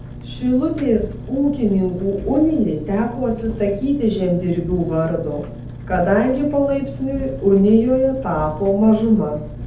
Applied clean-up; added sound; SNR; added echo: none; Engine; 12 dB; reverberation time 0.6 s.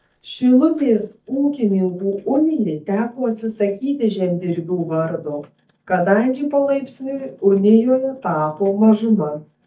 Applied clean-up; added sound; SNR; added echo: neural mask model DeepFilterNet 3.